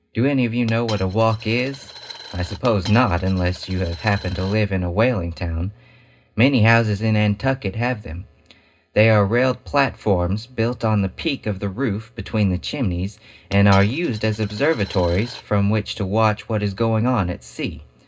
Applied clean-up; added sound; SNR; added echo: none; Coin (dropping); 18 dB; reverberation time 0.2 s.